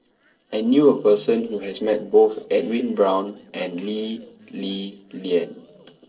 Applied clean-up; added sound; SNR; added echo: neural separator model SepFormer DNS4.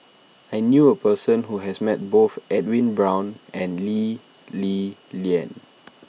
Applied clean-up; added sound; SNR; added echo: none; none; none; none.